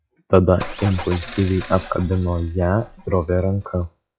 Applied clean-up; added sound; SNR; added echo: classical method log-MMSE.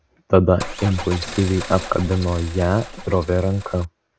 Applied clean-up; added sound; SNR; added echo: none; Car; 12 dB; none.